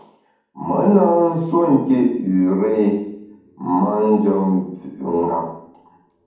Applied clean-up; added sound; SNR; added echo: none; none; none; reverberation time 1.2 s.